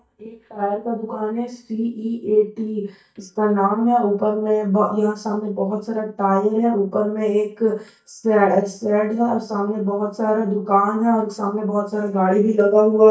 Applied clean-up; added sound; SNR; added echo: neural mask model DeepFilterNet 3.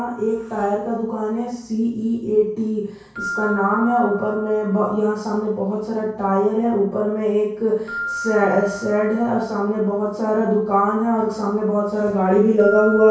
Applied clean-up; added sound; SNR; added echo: none; Keyboard (musical); 15 dB; reverberation time 0.6 s.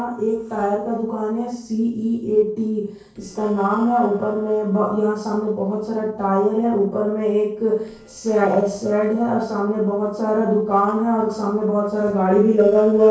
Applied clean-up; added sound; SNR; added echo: neural separator model SepFormer DNS4.